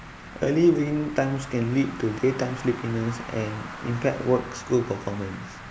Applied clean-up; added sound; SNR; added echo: none; Traffic noise, roadway noise; 15 dB; none.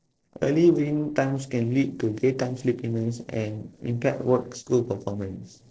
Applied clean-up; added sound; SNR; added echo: neural separator model SepFormer DNS4.